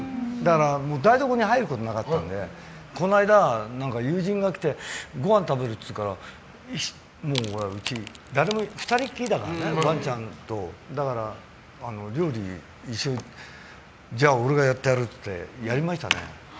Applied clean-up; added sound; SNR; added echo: none; Wood; 14 dB; none.